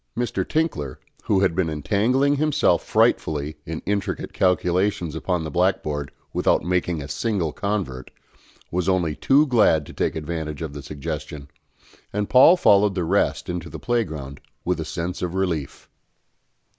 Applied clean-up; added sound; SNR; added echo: none; none; none; none.